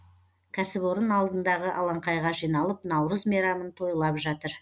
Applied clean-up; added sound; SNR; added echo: none; none; none; none.